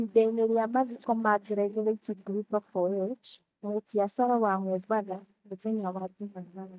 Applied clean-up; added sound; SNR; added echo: neural mask model DeepFilterNet 3.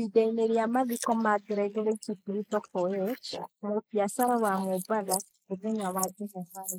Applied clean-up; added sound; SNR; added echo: neural mask model Resemble Enhance denoiser.